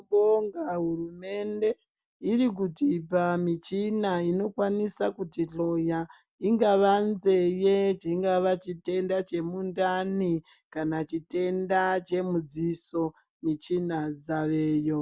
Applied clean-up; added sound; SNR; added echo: none; none; none; none.